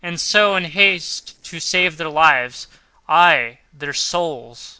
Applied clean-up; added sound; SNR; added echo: neural separator model SepFormer DNS4.